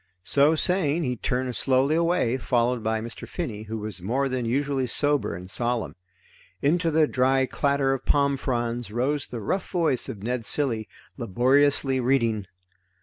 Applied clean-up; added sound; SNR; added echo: none; none; none; none.